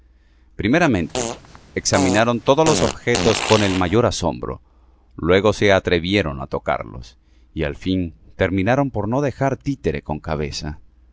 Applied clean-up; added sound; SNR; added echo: none; Fart; 5 dB; none.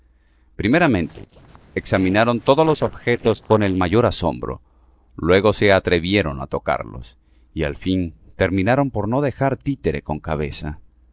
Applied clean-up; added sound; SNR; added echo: neural separator model SepFormer DNS4.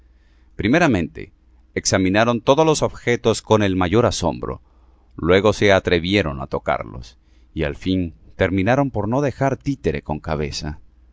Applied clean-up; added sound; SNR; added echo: none; none; none; none.